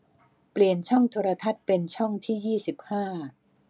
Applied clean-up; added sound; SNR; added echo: none; none; none; none.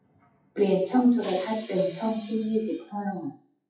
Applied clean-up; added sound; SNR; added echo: classical method WPE with log-MMSE.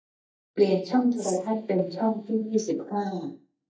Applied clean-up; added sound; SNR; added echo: neural mask model DeepFilterNet 3.